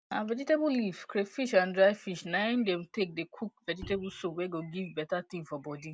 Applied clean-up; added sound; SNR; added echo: none; Bowed string instrument; 19 dB; none.